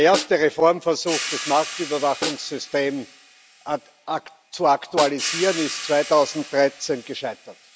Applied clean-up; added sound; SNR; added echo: none; Snare drum + Hi-hat; 10 dB; none.